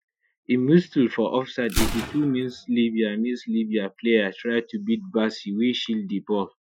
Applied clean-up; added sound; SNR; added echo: classical method Wiener filter.